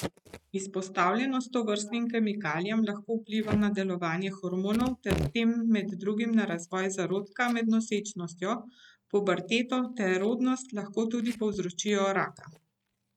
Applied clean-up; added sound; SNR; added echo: neural mask model RNNoise.